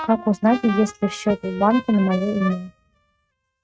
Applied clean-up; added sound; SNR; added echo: neural mask model RNNoise.